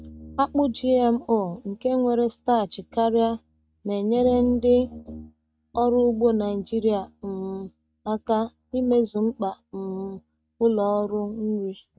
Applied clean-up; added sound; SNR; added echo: neural mask model RNNoise.